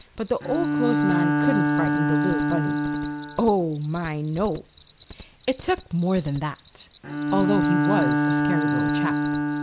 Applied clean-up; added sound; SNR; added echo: none; Cricket + Bowed string instrument; -2 dB; none.